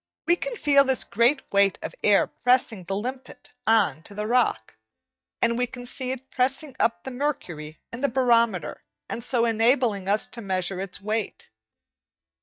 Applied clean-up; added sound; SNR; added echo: neural mask model DeepFilterNet 3.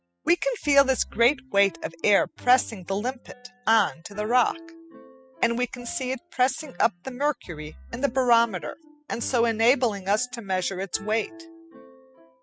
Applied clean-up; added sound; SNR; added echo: classical method spectral subtraction.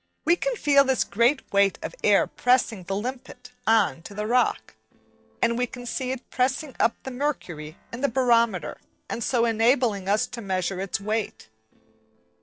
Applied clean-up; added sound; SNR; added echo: neural separator model SepFormer DNS4.